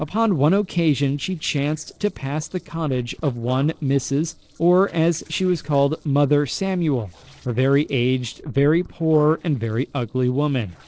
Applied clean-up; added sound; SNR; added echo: neural separator model SepFormer DNS4.